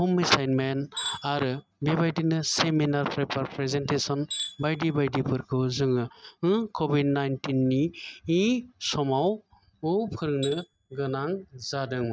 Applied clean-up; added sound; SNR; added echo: neural mask model RNNoise.